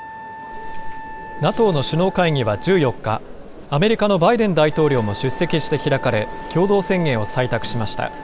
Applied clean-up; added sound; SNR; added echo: none; Wind instrument, woodwind instrument; 16 dB; none.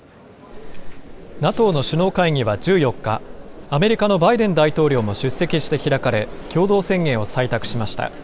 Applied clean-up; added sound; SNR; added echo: none; none; none; none.